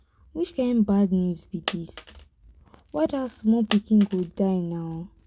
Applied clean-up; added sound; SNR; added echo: none; Coin (dropping); 14 dB; none.